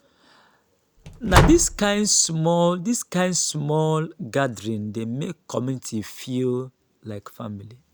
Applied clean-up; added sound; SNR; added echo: none; Slam; 0 dB; none.